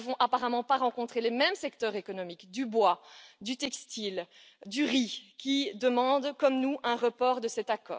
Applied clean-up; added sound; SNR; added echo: none; none; none; none.